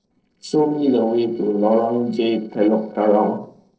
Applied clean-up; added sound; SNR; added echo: neural separator model SepFormer DNS4.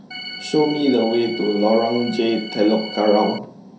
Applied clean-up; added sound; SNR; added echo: none; Organ; 13 dB; reverberation time 0.3 s.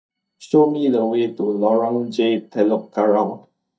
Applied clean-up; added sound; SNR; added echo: neural mask model DeepFilterNet 3.